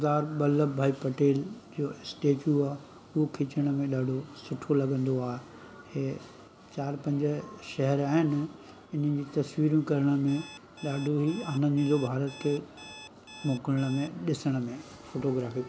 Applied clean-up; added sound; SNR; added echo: none; Alarm; 19 dB; none.